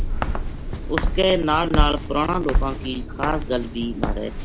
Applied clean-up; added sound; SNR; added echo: none; Walk, footsteps; -1 dB; none.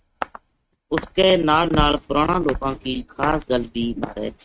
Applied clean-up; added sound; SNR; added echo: neural mask model RNNoise.